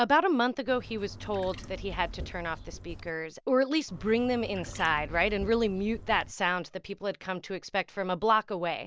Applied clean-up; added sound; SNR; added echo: none; Trickle, dribble / Chirp, tweet; 12 dB; none.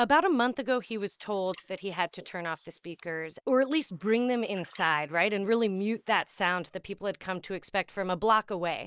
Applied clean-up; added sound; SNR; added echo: neural mask model Resemble Enhance denoiser.